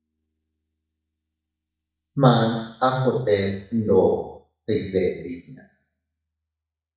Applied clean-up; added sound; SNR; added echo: neural mask model DeepFilterNet 3.